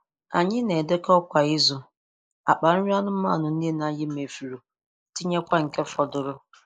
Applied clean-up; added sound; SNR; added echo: neural mask model Resemble Enhance denoiser.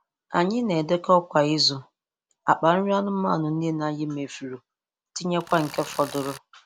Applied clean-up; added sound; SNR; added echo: none; Tools; 16 dB; none.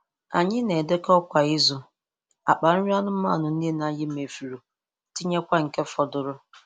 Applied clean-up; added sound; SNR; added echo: none; none; none; none.